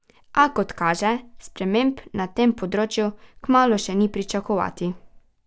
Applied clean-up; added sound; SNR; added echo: neural mask model DeepFilterNet 3.